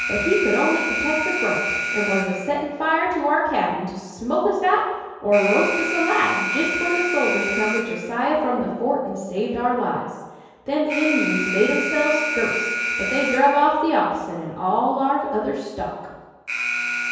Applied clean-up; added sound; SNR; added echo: none; Alarm; 5 dB; reverberation time 1.2 s.